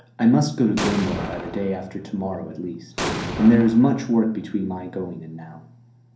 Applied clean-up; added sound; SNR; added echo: none; Explosion; 9 dB; reverberation time 0.6 s.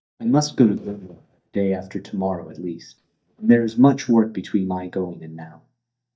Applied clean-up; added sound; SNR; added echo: neural mask model DeepFilterNet 3.